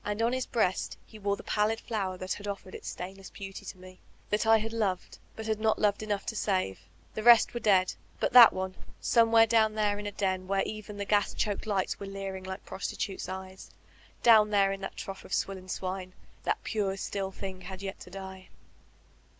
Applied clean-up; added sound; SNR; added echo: none; none; none; none.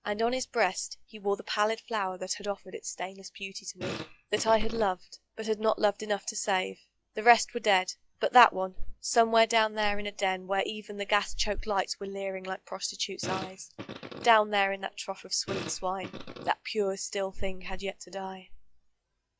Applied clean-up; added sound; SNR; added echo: classical method log-MMSE.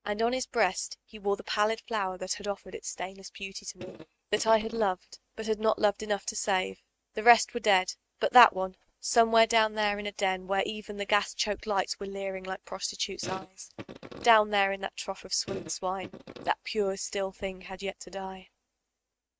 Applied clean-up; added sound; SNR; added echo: neural mask model RNNoise.